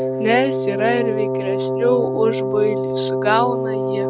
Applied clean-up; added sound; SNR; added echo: none; Wind instrument, woodwind instrument; 0 dB; none.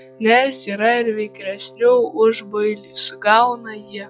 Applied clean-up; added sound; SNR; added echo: classical method log-MMSE.